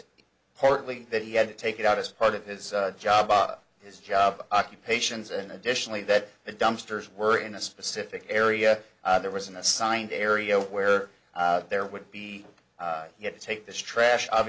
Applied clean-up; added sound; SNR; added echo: none; none; none; none.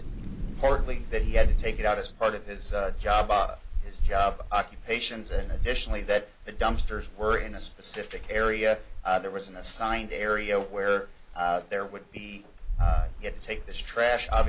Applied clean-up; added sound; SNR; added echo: none; Thunder / Rain; 0 dB; none.